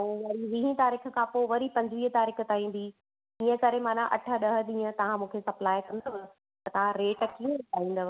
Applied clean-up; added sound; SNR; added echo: none; none; none; none.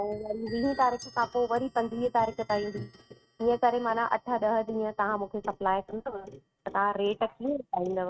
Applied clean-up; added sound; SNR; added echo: neural mask model RNNoise.